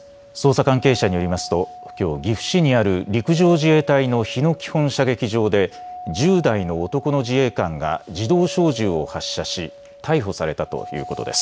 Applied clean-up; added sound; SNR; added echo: none; Doorbell; 18 dB; none.